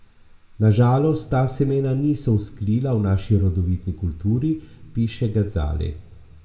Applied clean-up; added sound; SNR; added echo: none; none; none; reverberation time 1.1 s.